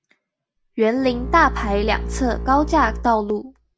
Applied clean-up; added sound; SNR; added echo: none; Bowed string instrument; 8 dB; none.